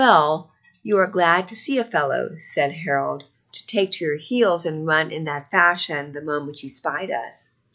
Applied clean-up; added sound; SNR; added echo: none; none; none; none.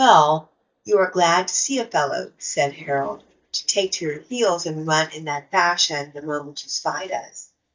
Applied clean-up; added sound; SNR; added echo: neural mask model DeepFilterNet 3.